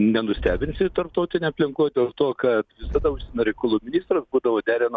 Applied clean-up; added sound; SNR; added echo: none; Boom; 15 dB; none.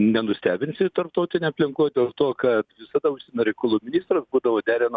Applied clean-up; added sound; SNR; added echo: none; none; none; none.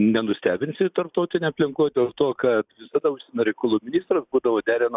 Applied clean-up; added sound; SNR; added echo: neural mask model Resemble Enhance denoiser.